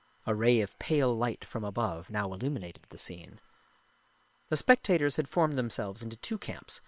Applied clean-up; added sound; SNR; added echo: neural separator model SepFormer WHAM!.